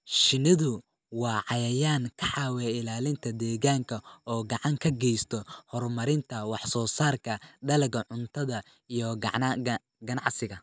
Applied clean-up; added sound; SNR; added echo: none; none; none; none.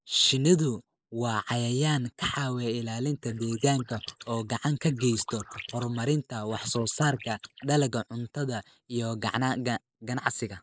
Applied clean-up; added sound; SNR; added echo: neural mask model Resemble Enhance denoiser.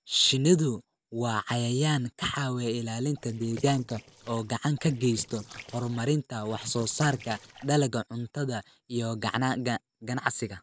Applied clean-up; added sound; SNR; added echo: neural separator model SepFormer DNS4.